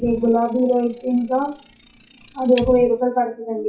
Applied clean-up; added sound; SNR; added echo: classical method WPE with log-MMSE.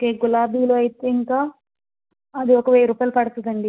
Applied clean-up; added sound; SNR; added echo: none; none; none; none.